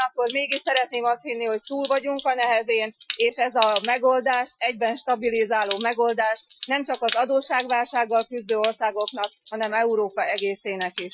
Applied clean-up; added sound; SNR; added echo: classical method Wiener filter.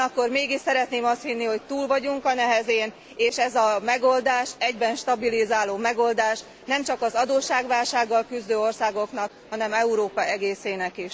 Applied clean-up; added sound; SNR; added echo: none; none; none; none.